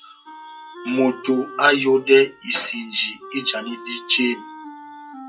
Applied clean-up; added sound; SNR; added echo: classical method WPE with log-MMSE.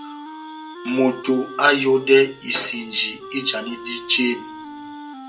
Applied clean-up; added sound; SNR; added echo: none; Wind instrument, woodwind instrument; 15 dB; reverberation time 0.2 s.